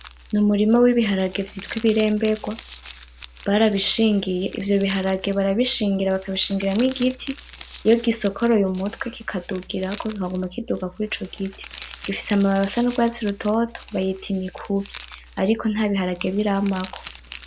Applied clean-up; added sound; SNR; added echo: none; Crumpling, crinkling; 15 dB; none.